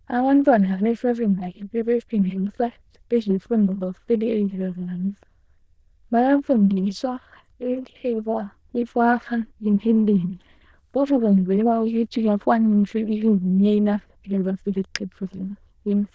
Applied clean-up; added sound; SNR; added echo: neural diffusion model UNIVERSE++.